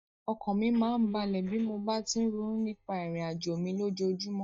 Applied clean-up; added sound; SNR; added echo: neural mask model DeepFilterNet 3.